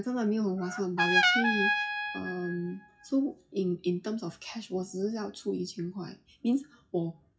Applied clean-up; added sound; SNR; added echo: classical method WPE with log-MMSE.